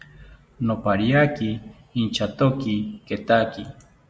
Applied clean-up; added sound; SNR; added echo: none; none; none; none.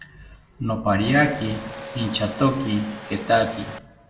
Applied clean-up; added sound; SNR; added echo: none; Domestic sounds, home sounds; 11 dB; reverberation time 0.5 s.